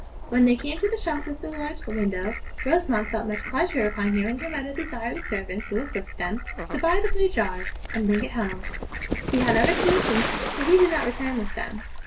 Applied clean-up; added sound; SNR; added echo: none; Fowl; 4 dB; reverberation time 0.2 s.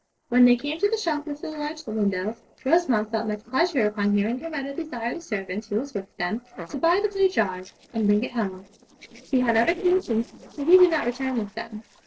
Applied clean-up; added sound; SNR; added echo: neural separator model SepFormer DNS4.